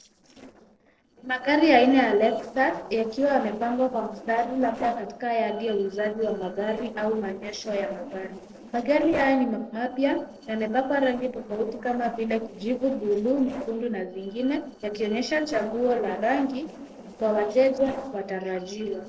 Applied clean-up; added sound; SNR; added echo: neural separator model SepFormer DNS4.